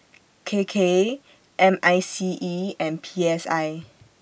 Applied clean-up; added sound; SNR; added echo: none; none; none; none.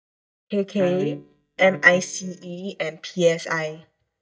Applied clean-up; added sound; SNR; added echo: neural mask model DeepFilterNet 3.